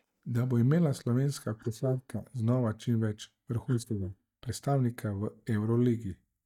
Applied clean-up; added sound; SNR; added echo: neural mask model DeepFilterNet 3.